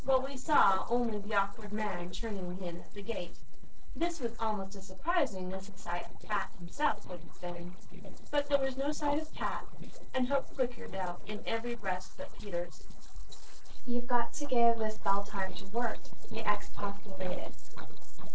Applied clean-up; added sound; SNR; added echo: neural separator model SepFormer DNS4.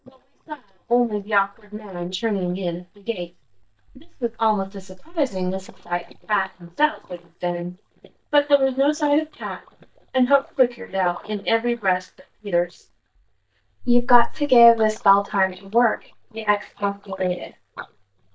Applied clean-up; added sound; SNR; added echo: neural mask model DeepFilterNet 3.